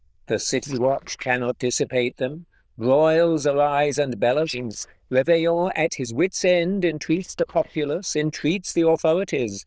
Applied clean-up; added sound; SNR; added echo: neural diffusion model UNIVERSE++.